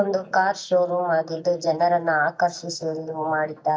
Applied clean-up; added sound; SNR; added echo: neural mask model DeepFilterNet 3.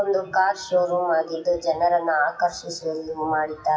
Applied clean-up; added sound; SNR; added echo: classical method WPE with log-MMSE.